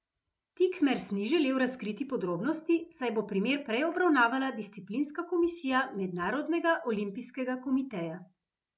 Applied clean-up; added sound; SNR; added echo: none; none; none; none.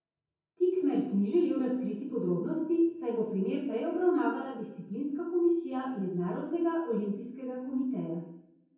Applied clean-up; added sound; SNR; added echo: none; none; none; reverberation time 0.9 s.